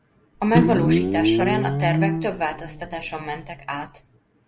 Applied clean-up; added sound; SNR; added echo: none; Guitar; -3 dB; none.